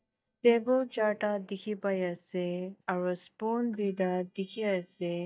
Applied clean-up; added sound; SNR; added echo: neural mask model DeepFilterNet 3.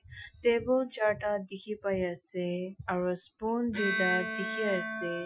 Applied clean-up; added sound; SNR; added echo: classical method Wiener filter.